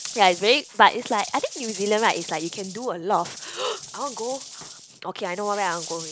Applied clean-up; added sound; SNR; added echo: none; Rattle / Rattle (instrument); 13 dB; none.